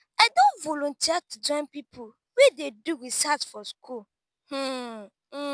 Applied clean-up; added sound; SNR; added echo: none; none; none; none.